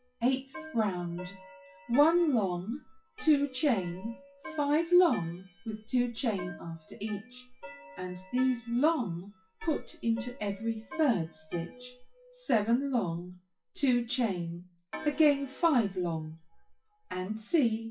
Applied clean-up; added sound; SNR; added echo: classical method WPE with log-MMSE.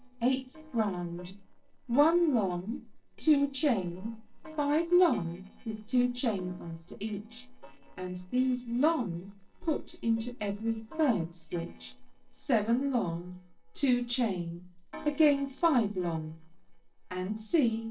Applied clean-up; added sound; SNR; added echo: neural separator model SepFormer DNS4.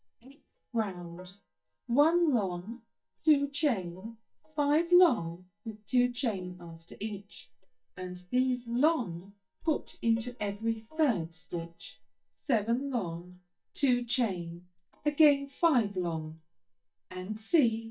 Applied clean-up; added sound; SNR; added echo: neural mask model DeepFilterNet 3.